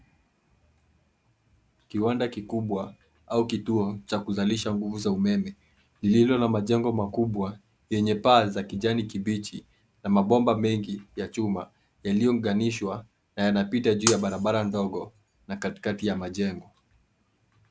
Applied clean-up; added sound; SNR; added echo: none; Shatter; 7 dB; none.